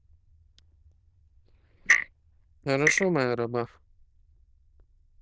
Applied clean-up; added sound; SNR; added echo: neural diffusion model UNIVERSE++.